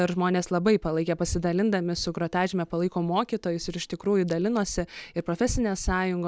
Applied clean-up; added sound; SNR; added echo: none; none; none; none.